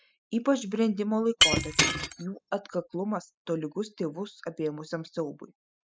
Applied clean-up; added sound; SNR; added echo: classical method spectral subtraction.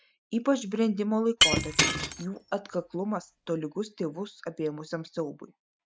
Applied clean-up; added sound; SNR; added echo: none; Shatter; -3 dB; none.